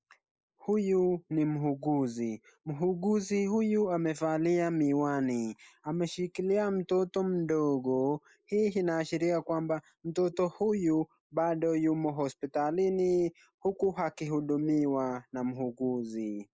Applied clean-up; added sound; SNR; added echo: neural mask model Resemble Enhance denoiser.